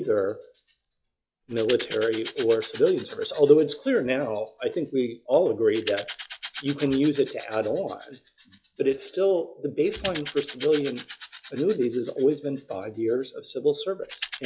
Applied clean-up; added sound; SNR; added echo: classical method log-MMSE.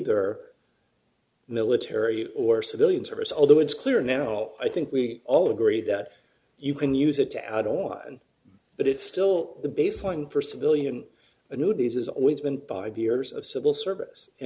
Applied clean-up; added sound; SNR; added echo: none; none; none; none.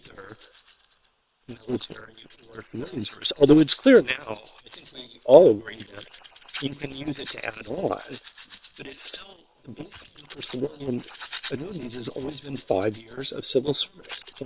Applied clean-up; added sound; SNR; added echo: neural separator model SepFormer WHAM!.